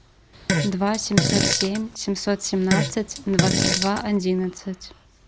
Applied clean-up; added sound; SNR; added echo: none; Fart; -1 dB; none.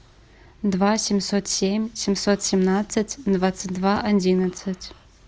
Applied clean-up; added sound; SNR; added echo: none; none; none; none.